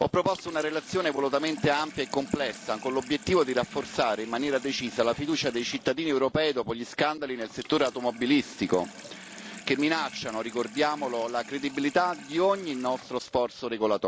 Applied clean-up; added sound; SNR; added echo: none; Sink (filling or washing) / Water tap, faucet; 18 dB; none.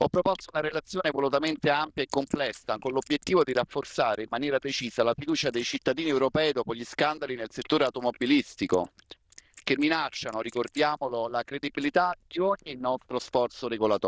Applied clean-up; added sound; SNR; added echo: neural diffusion model UNIVERSE++.